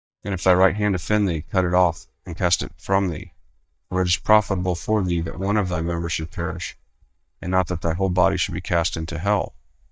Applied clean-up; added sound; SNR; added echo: neural mask model DeepFilterNet 3.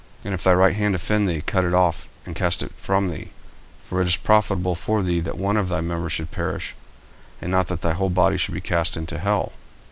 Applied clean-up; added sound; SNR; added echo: none; none; none; none.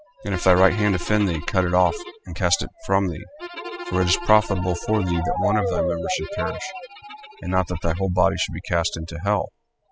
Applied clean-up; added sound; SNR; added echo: classical method spectral subtraction.